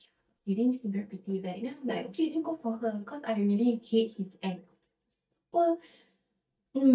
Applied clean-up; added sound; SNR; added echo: neural mask model DeepFilterNet 3.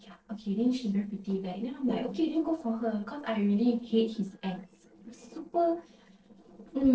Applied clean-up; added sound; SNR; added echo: neural separator model SepFormer DNS4.